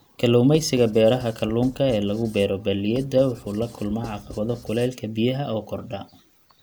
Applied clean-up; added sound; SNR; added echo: none; Writing; 18 dB; none.